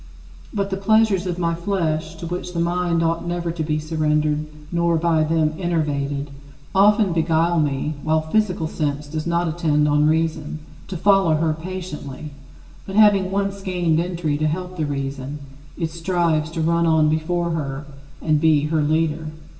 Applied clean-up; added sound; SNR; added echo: none; none; none; reverberation time 1.0 s.